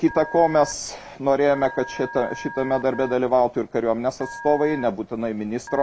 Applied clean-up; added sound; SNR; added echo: none; Telephone; 16 dB; none.